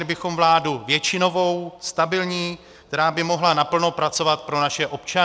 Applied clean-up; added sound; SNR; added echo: none; none; none; none.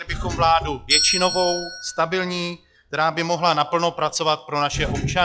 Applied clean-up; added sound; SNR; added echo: classical method log-MMSE.